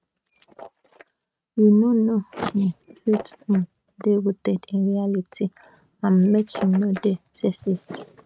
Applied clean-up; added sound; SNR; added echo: neural mask model RNNoise.